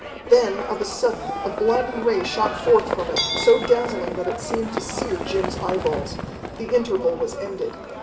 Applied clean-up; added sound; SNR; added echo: none; Livestock, farm animals, working animals; 7 dB; reverberation time 2.3 s.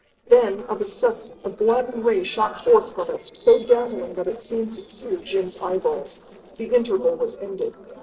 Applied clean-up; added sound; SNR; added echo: neural separator model SepFormer DNS4.